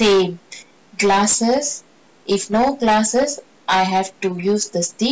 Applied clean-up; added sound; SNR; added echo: none; none; none; none.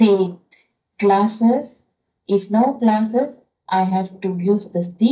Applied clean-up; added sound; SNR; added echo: neural mask model DeepFilterNet 3.